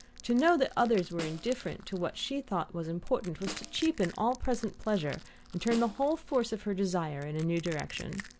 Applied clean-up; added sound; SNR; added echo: none; Crushing + Snare drum; 17 dB; none.